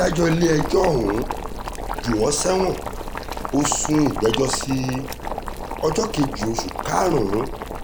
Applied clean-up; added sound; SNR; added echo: none; Boiling; 6 dB; none.